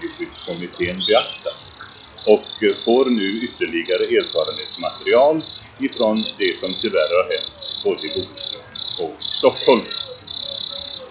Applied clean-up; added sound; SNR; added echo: classical method log-MMSE.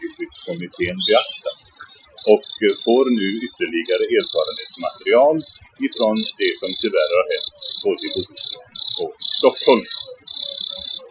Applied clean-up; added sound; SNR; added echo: classical method Wiener filter.